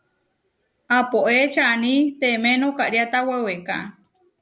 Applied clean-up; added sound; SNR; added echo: none; none; none; none.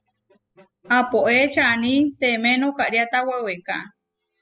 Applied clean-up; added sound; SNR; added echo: classical method spectral subtraction.